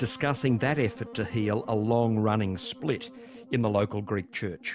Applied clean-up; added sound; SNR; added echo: none; Wind instrument, woodwind instrument; 18 dB; none.